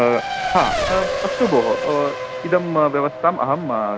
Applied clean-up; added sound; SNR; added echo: none; Race car, auto racing; 5 dB; none.